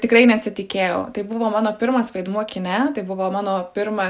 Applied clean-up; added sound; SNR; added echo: none; none; none; none.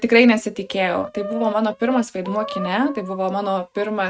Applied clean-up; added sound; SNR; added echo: neural mask model RNNoise.